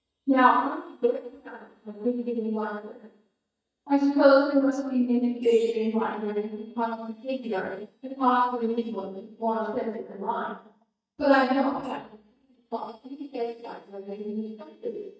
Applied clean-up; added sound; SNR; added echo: neural mask model DeepFilterNet 3.